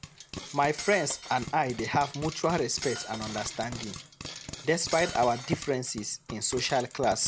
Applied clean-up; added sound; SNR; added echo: none; Cutlery, silverware + Frying (food); 11 dB; none.